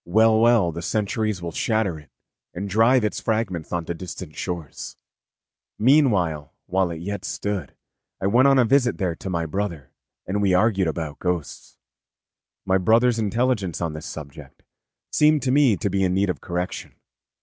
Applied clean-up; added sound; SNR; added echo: none; none; none; none.